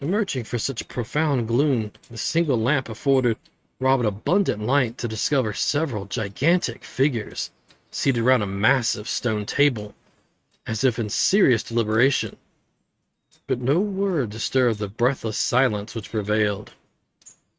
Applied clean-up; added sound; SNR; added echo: neural mask model RNNoise.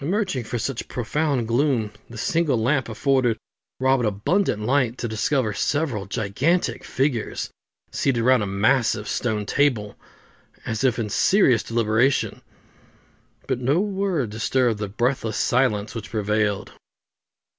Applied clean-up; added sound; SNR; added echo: none; none; none; none.